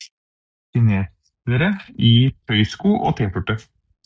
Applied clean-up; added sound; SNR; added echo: none; none; none; none.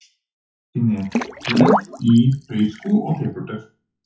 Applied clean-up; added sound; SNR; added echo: classical method WPE with log-MMSE.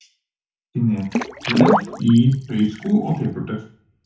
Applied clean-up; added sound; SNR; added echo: none; Water / Splash, splatter; 2 dB; reverberation time 0.7 s.